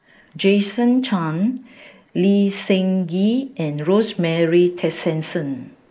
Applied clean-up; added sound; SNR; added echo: neural mask model Resemble Enhance denoiser.